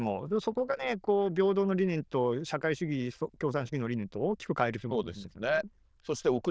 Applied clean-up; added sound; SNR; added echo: neural diffusion model UNIVERSE++.